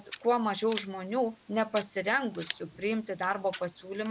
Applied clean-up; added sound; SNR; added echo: none; Scissors; 12 dB; none.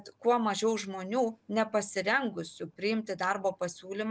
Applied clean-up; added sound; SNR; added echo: none; none; none; none.